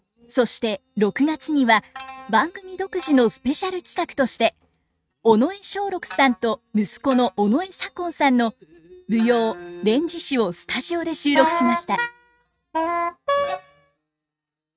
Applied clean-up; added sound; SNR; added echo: neural mask model RNNoise.